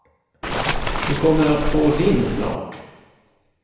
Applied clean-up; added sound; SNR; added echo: none; Waves, surf; 1 dB; reverberation time 1.0 s.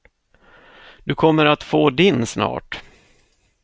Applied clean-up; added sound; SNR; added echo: none; none; none; none.